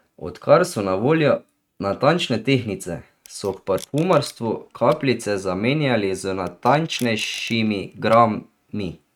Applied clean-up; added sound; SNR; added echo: neural mask model RNNoise.